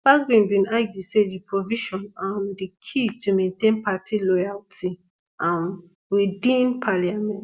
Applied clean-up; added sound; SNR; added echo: none; none; none; none.